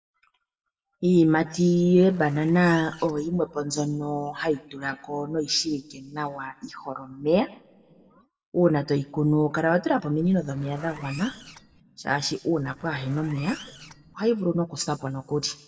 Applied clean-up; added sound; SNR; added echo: neural separator model SepFormer DNS4.